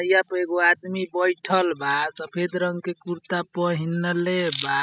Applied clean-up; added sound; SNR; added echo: classical method spectral subtraction.